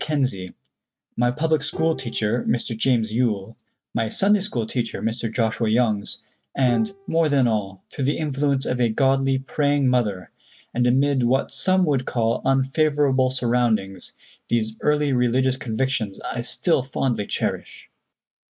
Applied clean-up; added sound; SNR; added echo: neural mask model RNNoise.